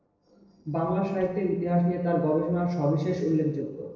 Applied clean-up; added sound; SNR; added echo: neural separator model SepFormer DNS4.